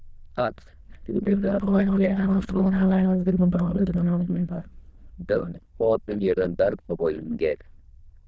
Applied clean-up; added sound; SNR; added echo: neural diffusion model UNIVERSE++.